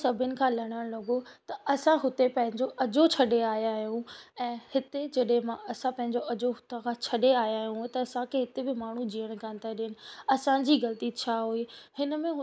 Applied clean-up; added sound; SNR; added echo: none; none; none; none.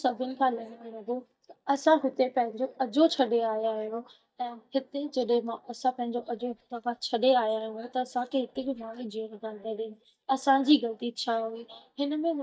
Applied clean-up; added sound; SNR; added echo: neural mask model DeepFilterNet 3.